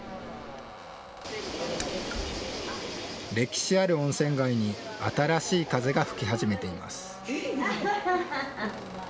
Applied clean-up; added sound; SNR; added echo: none; Squeak + Raindrop / Splash, splatter; 14 dB; none.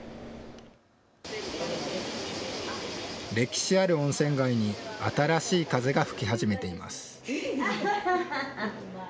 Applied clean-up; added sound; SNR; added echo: none; none; none; none.